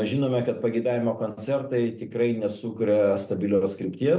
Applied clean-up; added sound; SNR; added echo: none; none; none; none.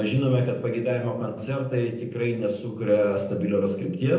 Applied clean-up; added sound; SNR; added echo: none; none; none; reverberation time 0.7 s.